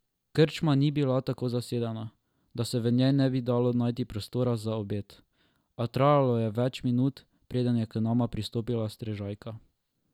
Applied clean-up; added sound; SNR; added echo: none; none; none; none.